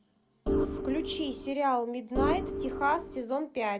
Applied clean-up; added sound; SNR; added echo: none; Organ; 0 dB; none.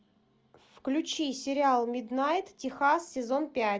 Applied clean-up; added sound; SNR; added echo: none; none; none; none.